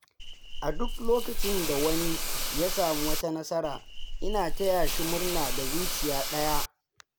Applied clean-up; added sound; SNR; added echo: none; Hiss / Insect; -2 dB; none.